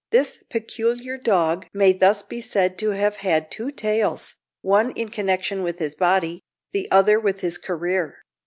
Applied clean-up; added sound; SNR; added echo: none; none; none; none.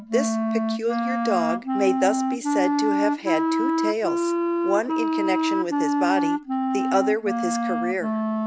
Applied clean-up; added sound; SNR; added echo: none; Wind instrument, woodwind instrument; -3 dB; none.